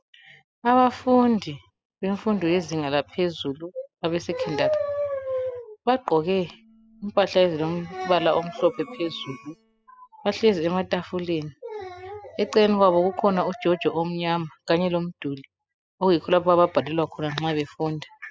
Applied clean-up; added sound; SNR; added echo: classical method spectral subtraction.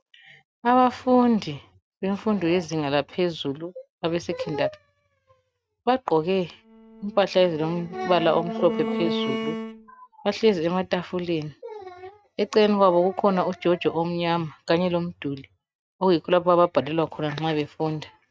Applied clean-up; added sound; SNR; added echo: neural mask model RNNoise.